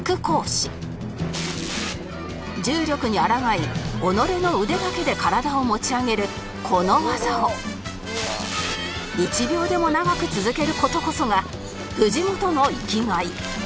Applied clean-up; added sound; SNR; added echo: none; none; none; none.